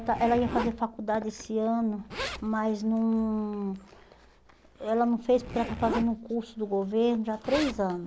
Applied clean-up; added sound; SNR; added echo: none; Zipper (clothing); 12 dB; none.